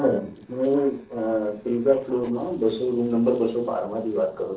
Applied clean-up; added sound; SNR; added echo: neural separator model SepFormer DNS4.